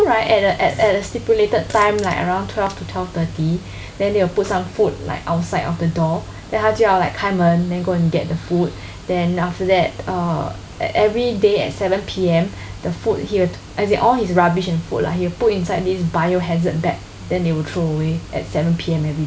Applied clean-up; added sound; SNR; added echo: none; Water + Fart; 19 dB; none.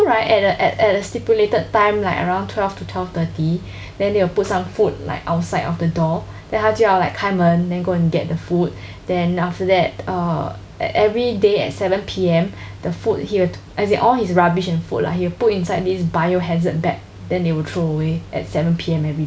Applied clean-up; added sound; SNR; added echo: none; none; none; none.